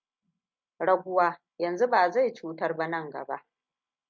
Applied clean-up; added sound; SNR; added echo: none; none; none; none.